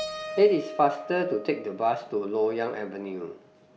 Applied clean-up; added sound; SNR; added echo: none; Keyboard (musical); 14 dB; none.